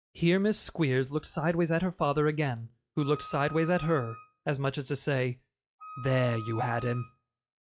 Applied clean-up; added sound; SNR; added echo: classical method log-MMSE.